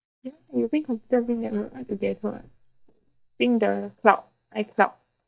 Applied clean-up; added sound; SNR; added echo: neural mask model DeepFilterNet 3.